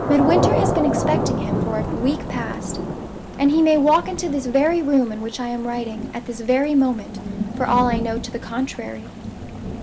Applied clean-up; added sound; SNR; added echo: none; Thunder / Rain; 4 dB; none.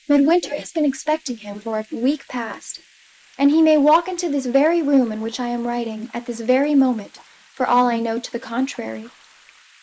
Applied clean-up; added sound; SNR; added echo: neural mask model Resemble Enhance denoiser.